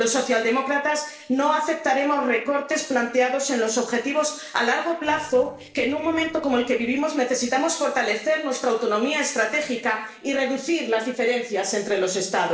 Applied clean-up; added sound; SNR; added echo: neural separator model SepFormer DNS4.